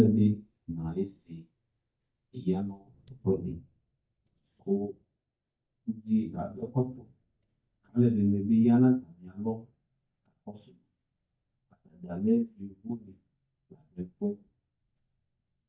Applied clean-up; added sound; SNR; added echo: neural mask model DeepFilterNet 3.